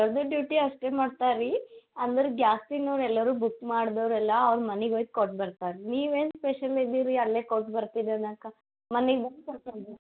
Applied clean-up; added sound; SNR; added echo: none; none; none; none.